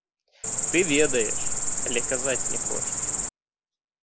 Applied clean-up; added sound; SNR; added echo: none; Cricket; -4 dB; none.